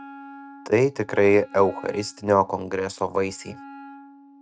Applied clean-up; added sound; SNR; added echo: neural mask model RNNoise.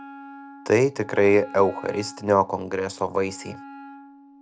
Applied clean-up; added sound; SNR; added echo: none; Wind instrument, woodwind instrument; 18 dB; none.